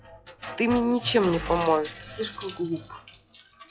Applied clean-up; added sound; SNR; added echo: classical method log-MMSE.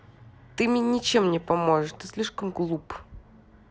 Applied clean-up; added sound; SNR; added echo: none; none; none; none.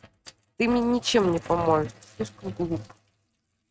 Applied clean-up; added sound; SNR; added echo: neural mask model RNNoise.